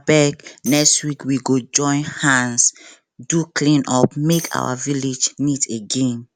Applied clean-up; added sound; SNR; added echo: none; Tambourine; 19 dB; none.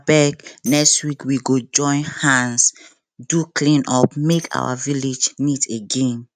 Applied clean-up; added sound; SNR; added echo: neural mask model RNNoise.